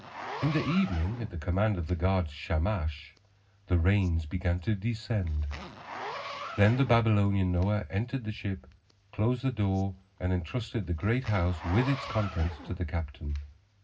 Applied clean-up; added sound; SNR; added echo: none; Zipper (clothing); 16 dB; reverberation time 0.4 s.